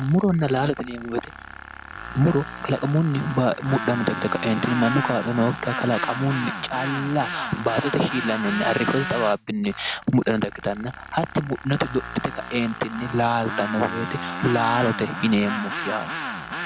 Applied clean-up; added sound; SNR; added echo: none; Tools; 8 dB; none.